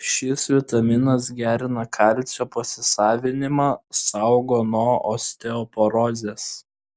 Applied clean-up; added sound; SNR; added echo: none; none; none; none.